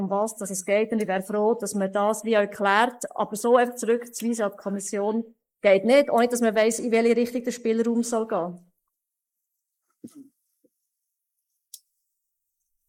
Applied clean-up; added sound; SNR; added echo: neural mask model Resemble Enhance denoiser.